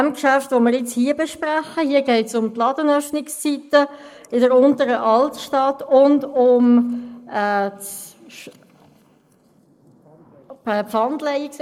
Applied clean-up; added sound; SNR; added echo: neural mask model Resemble Enhance denoiser.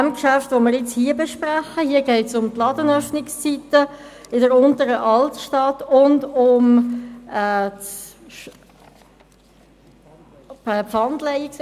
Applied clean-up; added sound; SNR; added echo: none; none; none; none.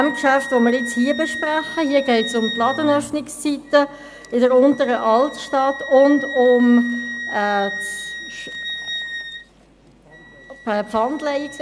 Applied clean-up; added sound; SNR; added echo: none; Wind instrument, woodwind instrument; 12 dB; none.